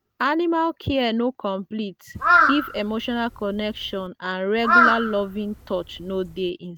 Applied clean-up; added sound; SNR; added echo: none; Crow; -2 dB; none.